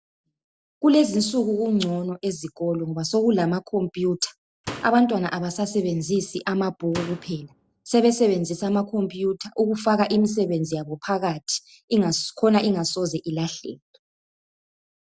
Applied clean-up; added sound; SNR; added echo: none; Slam; 15 dB; none.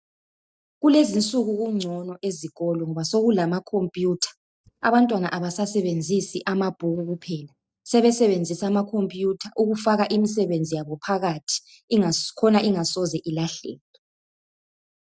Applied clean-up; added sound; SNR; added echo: neural mask model DeepFilterNet 3.